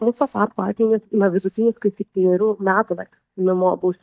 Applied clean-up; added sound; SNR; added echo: neural mask model DeepFilterNet 3.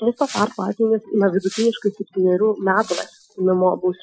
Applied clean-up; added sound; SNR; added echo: classical method Wiener filter.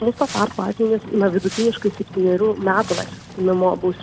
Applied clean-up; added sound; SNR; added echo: none; Livestock, farm animals, working animals + Wind; 15 dB; none.